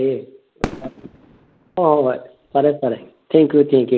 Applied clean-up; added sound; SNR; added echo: none; Fireworks; 16 dB; none.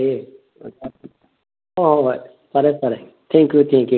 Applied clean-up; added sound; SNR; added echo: none; none; none; none.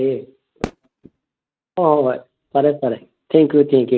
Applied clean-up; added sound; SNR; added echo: neural mask model RNNoise.